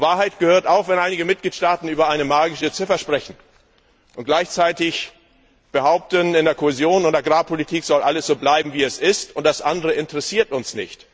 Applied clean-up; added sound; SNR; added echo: none; none; none; none.